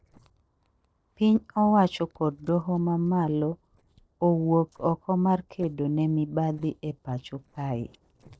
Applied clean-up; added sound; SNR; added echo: neural separator model SepFormer DNS4.